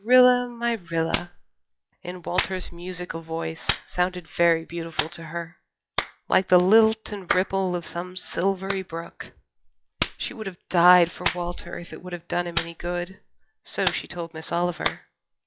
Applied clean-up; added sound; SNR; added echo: classical method log-MMSE.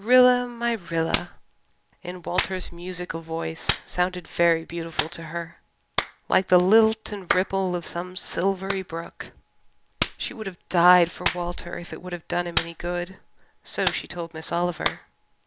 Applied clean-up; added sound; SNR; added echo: none; Clapping; 9 dB; none.